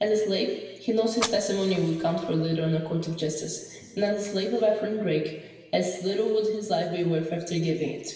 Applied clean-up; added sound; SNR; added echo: none; Fire; 12 dB; reverberation time 1.5 s.